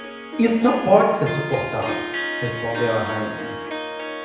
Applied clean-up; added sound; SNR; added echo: none; Harp; 7 dB; reverberation time 1.0 s.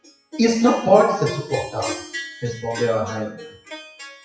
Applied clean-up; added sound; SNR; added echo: classical method WPE with log-MMSE.